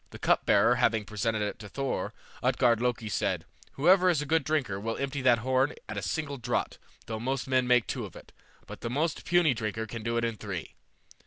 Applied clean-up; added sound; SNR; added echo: none; none; none; none.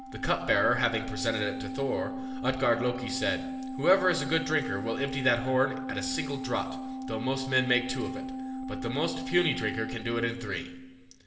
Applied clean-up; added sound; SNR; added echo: none; Organ; 7 dB; reverberation time 1.5 s.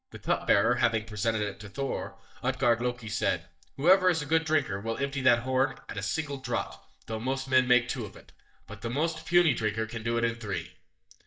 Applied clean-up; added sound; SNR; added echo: neural mask model DeepFilterNet 3.